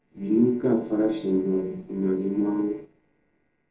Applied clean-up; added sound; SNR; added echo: neural separator model SepFormer DNS4.